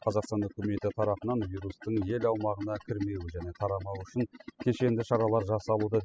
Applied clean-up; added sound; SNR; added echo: classical method spectral subtraction.